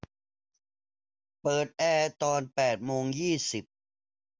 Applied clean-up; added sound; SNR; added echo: none; none; none; none.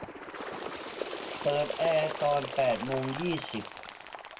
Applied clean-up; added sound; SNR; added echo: none; Bird; 7 dB; reverberation time 0.2 s.